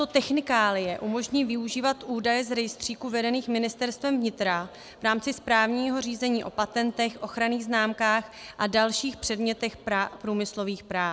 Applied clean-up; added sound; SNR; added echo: none; none; none; none.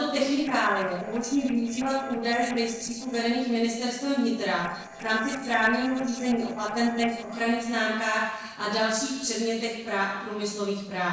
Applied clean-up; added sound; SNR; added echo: neural separator model SepFormer DNS4.